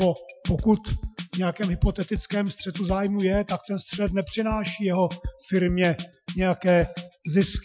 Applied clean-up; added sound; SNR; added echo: classical method Wiener filter.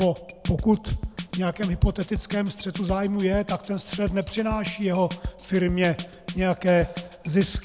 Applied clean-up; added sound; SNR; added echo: none; Drum kit; 11 dB; none.